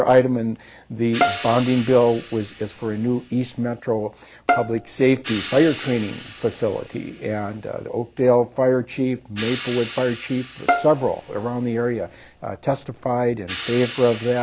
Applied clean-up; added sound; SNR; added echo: none; Hi-hat + Bowed string instrument; 9 dB; none.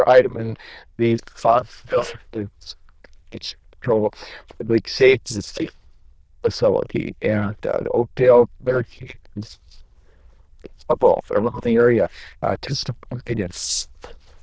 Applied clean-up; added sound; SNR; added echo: neural diffusion model UNIVERSE++.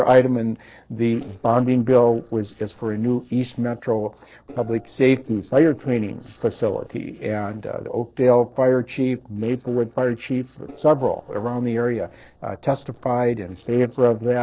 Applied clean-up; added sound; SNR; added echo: neural separator model SepFormer DNS4.